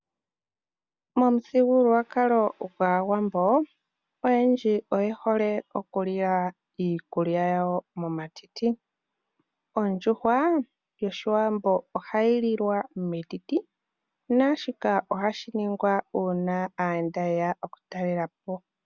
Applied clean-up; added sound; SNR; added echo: none; none; none; none.